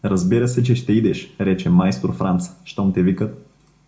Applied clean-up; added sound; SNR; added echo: none; none; none; reverberation time 0.4 s.